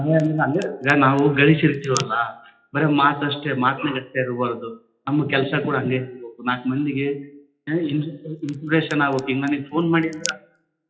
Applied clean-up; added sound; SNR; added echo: classical method WPE with log-MMSE.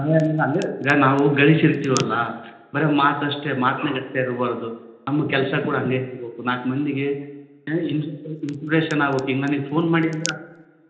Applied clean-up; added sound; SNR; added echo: none; Crack; 18 dB; reverberation time 0.9 s.